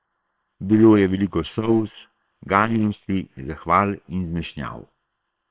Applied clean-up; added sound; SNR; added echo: neural separator model SepFormer WHAM!.